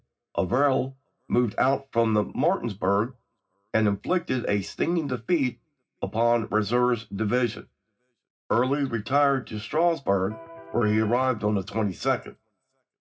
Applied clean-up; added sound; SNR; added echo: none; Electric guitar; 16 dB; reverberation time 0.4 s.